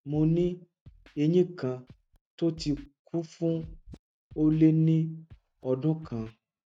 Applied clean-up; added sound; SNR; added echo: neural mask model RNNoise.